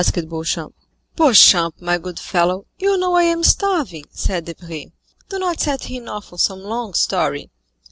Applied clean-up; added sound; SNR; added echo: none; none; none; none.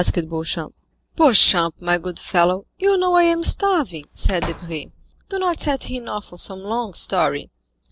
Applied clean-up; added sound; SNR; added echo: neural separator model SepFormer DNS4.